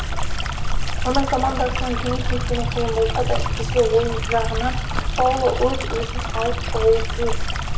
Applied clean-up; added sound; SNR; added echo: none; Stream; -1 dB; reverberation time 0.4 s.